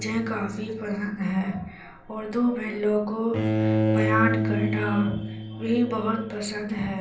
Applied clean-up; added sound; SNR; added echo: none; Bowed string instrument; 2 dB; reverberation time 0.6 s.